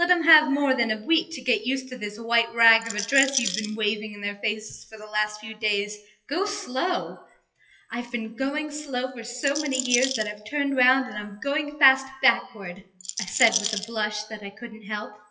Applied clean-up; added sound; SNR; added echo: classical method WPE with log-MMSE.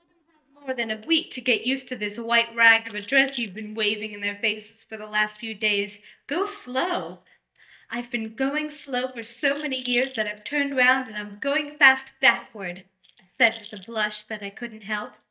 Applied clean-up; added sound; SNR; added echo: neural mask model DeepFilterNet 3.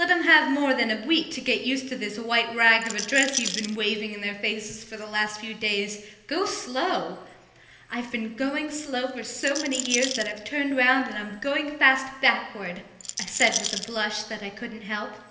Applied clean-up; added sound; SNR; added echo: none; Rattle; 5 dB; reverberation time 1.4 s.